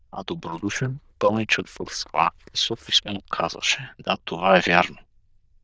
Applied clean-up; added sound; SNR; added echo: neural diffusion model UNIVERSE++.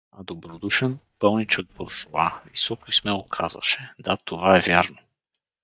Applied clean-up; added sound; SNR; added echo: neural mask model DeepFilterNet 3.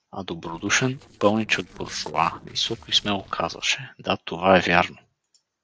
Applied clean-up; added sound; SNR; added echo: neural separator model SepFormer DNS4.